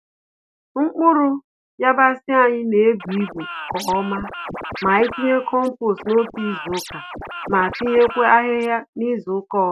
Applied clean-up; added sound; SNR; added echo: none; Scratching (performance technique); 12 dB; none.